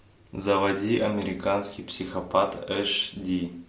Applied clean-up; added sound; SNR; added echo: none; none; none; none.